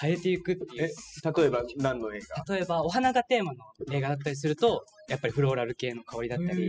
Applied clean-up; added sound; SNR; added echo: classical method spectral subtraction.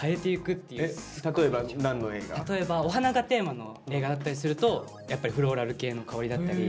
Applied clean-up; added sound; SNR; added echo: none; none; none; none.